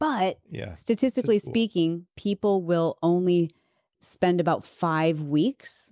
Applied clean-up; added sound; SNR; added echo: none; none; none; none.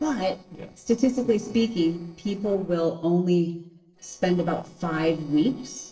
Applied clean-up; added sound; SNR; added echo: neural separator model SepFormer DNS4.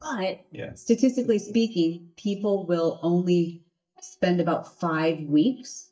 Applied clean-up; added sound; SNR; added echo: neural mask model DeepFilterNet 3.